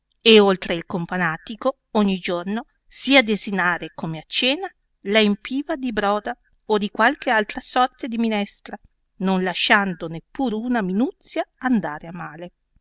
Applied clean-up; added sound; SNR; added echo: none; none; none; none.